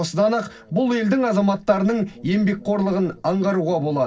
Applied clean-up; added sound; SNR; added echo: neural separator model SepFormer DNS4.